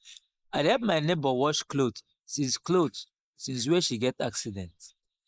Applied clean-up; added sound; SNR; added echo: neural mask model Resemble Enhance denoiser.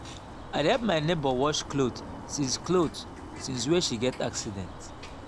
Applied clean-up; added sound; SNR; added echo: none; Bird; 12 dB; none.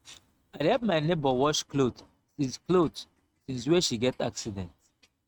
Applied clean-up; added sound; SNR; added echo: neural mask model RNNoise.